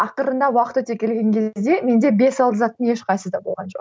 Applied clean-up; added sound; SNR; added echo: none; none; none; none.